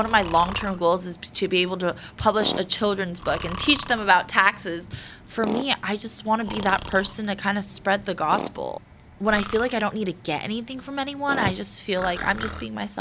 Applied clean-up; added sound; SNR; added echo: none; Tools + Breathing; 13 dB; none.